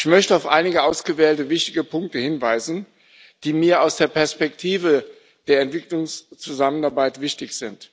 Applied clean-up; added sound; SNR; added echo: none; none; none; none.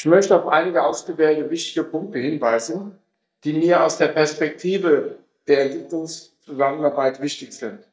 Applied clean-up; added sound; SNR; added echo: neural mask model DeepFilterNet 3.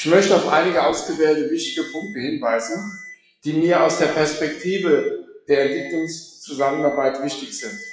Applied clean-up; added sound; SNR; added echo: classical method WPE with log-MMSE.